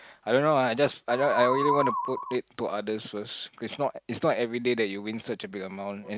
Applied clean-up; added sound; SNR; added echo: neural mask model RNNoise.